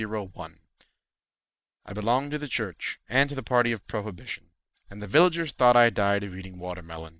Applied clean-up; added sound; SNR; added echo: none; none; none; none.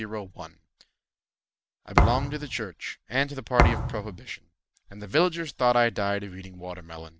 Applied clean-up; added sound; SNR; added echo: none; Thump, thud; -4 dB; none.